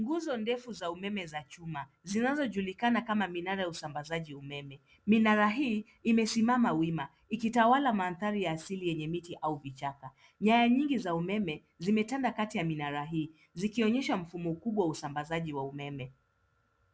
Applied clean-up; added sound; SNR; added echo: none; none; none; none.